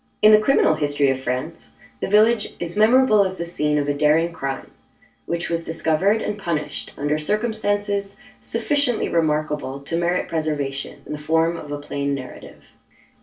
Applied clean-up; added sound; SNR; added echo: none; none; none; reverberation time 0.2 s.